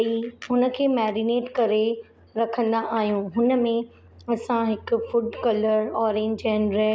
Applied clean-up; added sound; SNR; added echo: none; none; none; none.